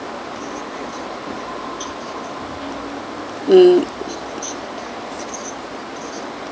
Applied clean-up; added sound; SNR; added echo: none; none; none; none.